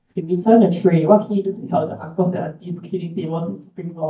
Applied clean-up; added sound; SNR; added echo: neural mask model DeepFilterNet 3.